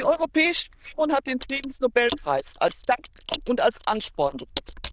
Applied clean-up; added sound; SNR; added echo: neural diffusion model UNIVERSE++.